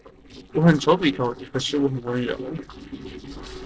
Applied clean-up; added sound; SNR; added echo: neural separator model SepFormer DNS4.